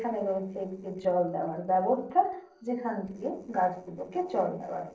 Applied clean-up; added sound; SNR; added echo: neural separator model SepFormer DNS4.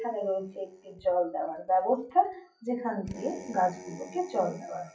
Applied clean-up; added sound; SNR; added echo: classical method WPE with log-MMSE.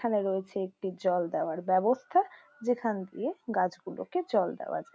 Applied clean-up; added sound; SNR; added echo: none; none; none; none.